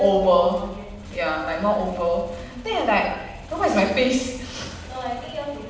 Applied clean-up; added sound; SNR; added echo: none; Motorcycle; 20 dB; reverberation time 1.0 s.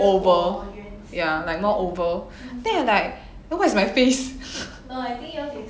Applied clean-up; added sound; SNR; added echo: none; none; none; none.